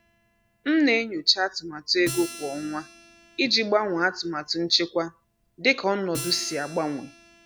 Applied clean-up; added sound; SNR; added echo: none; Acoustic guitar; 17 dB; none.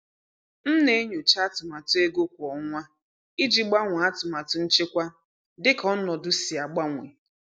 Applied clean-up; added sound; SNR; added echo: none; none; none; none.